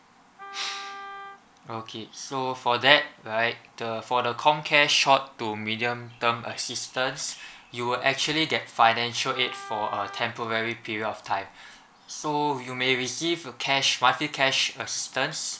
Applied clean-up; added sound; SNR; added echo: none; Wind instrument, woodwind instrument; 16 dB; none.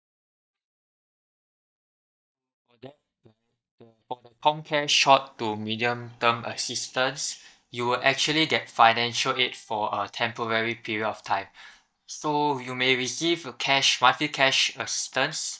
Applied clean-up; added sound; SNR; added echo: neural mask model DeepFilterNet 3.